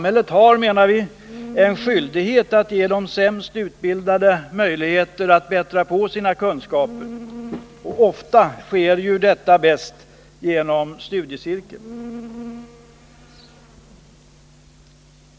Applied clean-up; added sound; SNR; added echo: none; Insect; 19 dB; none.